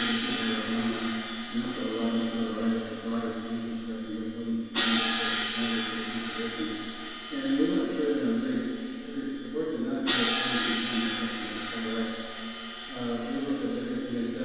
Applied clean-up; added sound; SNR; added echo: none; Crash cymbal; 2 dB; reverberation time 2.2 s.